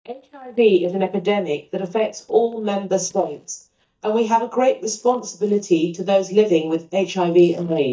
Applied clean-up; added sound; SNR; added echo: neural mask model DeepFilterNet 3.